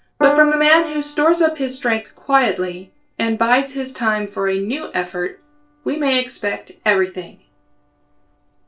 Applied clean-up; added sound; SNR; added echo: neural separator model SepFormer DNS4.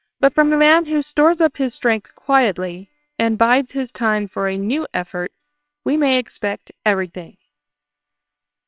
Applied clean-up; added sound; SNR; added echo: neural separator model SepFormer WHAMR!.